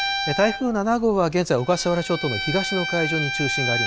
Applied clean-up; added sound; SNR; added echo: none; Bowed string instrument; 5 dB; none.